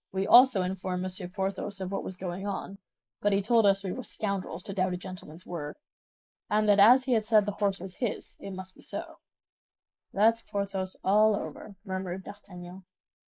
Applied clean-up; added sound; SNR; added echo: neural mask model Resemble Enhance denoiser.